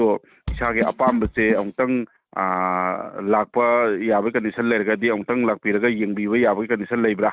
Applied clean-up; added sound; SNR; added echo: neural mask model RNNoise.